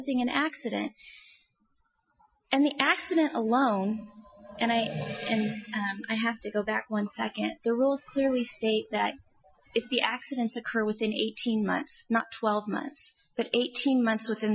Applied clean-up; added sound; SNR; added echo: classical method Wiener filter.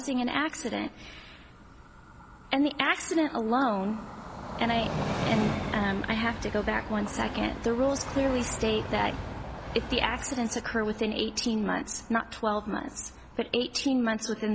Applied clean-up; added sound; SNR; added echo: none; Train; 8 dB; none.